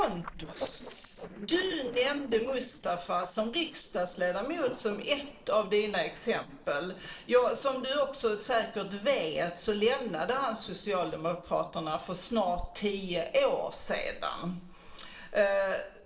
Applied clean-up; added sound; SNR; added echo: neural separator model SepFormer DNS4.